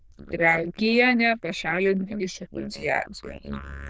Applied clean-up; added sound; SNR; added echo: neural diffusion model UNIVERSE++.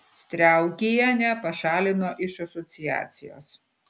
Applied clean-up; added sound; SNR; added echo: none; none; none; none.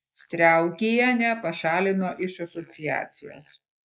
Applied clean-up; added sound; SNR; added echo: neural mask model Resemble Enhance denoiser.